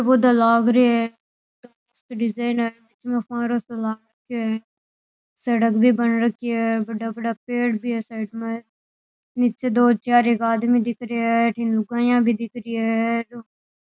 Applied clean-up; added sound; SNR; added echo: none; none; none; none.